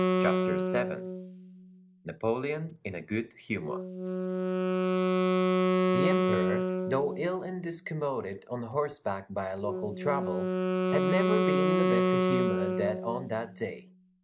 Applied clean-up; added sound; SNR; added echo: none; Wind instrument, woodwind instrument; -4 dB; none.